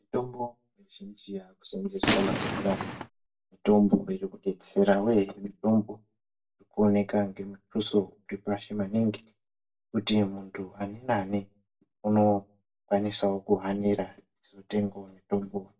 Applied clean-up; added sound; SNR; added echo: none; Gunshot, gunfire; 0 dB; reverberation time 0.2 s.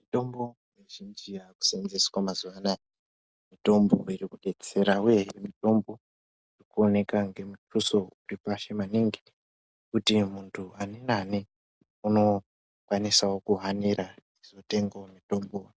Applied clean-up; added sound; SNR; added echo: none; none; none; none.